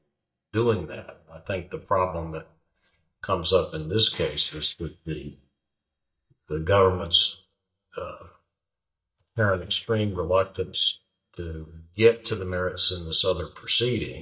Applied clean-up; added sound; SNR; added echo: neural mask model DeepFilterNet 3.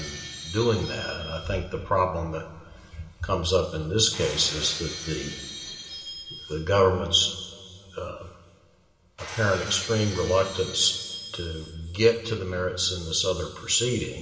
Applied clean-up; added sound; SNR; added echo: none; Shatter; 14 dB; reverberation time 2.9 s.